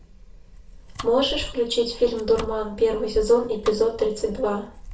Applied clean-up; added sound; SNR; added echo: none; Domestic sounds, home sounds; 19 dB; reverberation time 0.3 s.